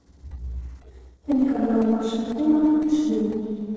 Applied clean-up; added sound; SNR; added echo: neural separator model SepFormer DNS4.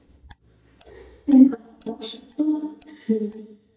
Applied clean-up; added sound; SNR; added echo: neural mask model DeepFilterNet 3.